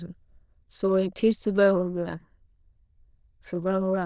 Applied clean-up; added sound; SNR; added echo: neural diffusion model UNIVERSE++.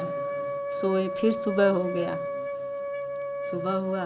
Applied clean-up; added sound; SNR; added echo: none; Wind instrument, woodwind instrument; 3 dB; none.